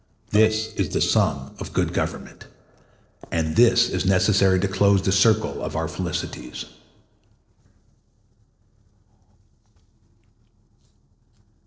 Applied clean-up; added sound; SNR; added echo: neural separator model SepFormer DNS4.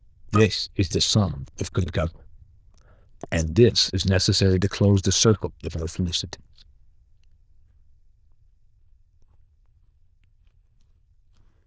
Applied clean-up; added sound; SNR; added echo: neural diffusion model UNIVERSE++.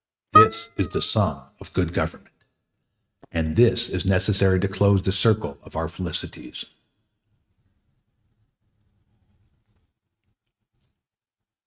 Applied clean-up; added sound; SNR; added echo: neural mask model RNNoise.